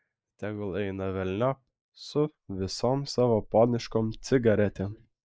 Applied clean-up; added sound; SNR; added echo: neural mask model Resemble Enhance denoiser.